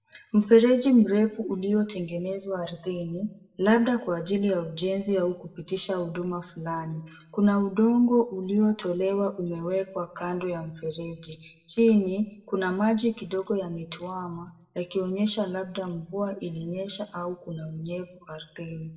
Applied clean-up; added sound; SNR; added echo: none; none; none; reverberation time 0.6 s.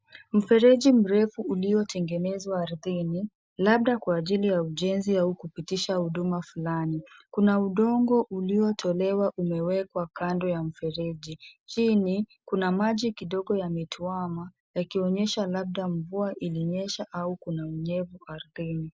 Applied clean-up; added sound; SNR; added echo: none; none; none; none.